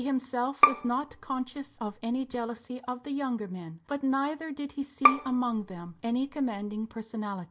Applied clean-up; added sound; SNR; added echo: none; Bowed string instrument; -1 dB; none.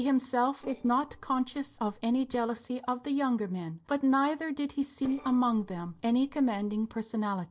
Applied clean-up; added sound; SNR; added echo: neural separator model SepFormer DNS4.